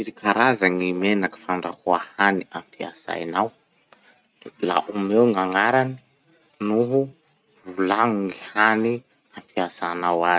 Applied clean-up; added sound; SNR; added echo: none; none; none; none.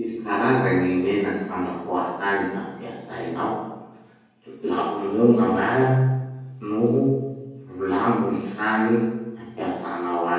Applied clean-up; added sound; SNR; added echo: none; none; none; reverberation time 1.3 s.